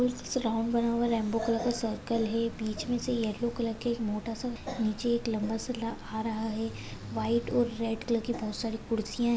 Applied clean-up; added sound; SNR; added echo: none; none; none; none.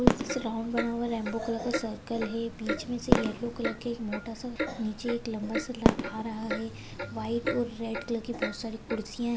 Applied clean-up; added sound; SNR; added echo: none; Fireworks + Clock; 0 dB; none.